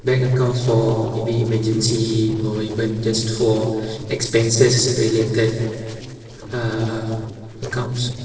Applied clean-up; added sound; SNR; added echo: neural separator model SepFormer DNS4.